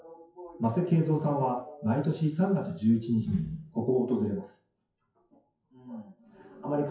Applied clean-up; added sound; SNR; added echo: classical method WPE with log-MMSE.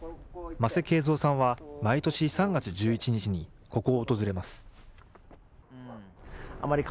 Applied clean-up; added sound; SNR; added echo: none; none; none; none.